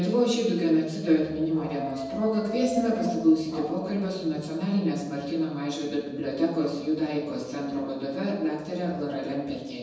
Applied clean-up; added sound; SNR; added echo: none; Dog; 11 dB; reverberation time 1.1 s.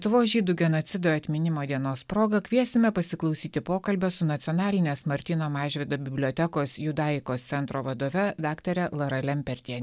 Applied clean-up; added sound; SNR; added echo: none; none; none; none.